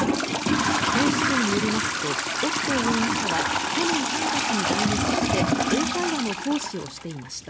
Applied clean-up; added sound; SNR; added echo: none; Trickle, dribble / Toilet flush; -5 dB; none.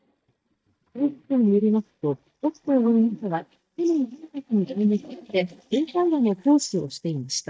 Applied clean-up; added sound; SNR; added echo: neural mask model DeepFilterNet 3.